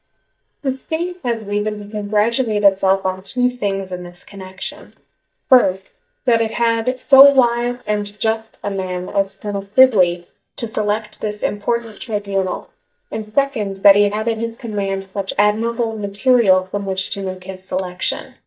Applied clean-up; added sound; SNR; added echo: neural mask model DeepFilterNet 3.